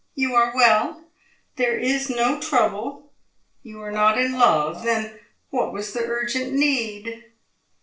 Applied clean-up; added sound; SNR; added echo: neural separator model SepFormer DNS4.